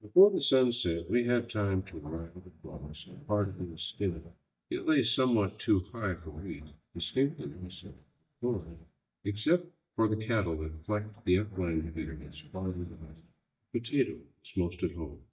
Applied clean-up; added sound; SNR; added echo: neural mask model DeepFilterNet 3.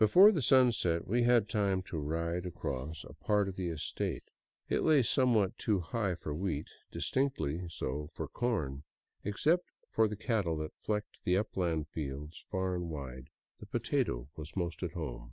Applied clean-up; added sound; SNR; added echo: none; none; none; none.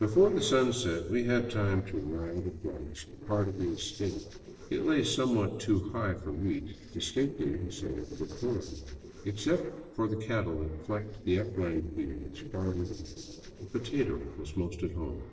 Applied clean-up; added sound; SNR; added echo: neural separator model SepFormer DNS4.